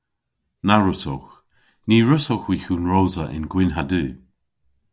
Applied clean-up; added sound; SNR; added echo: none; none; none; none.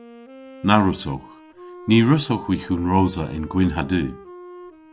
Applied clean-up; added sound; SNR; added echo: none; Wind instrument, woodwind instrument; 20 dB; none.